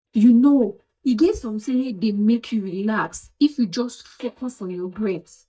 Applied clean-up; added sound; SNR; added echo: neural mask model DeepFilterNet 3.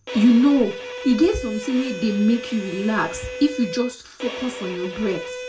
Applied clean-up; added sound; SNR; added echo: none; Bowed string instrument; 11 dB; reverberation time 0.2 s.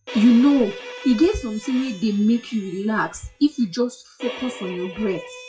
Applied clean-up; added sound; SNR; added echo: classical method WPE with log-MMSE.